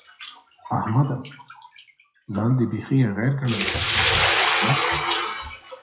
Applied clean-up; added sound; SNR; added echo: classical method WPE with log-MMSE.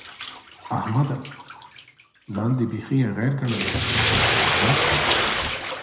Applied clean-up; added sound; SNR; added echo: none; Bathtub (filling or washing); -2 dB; reverberation time 0.8 s.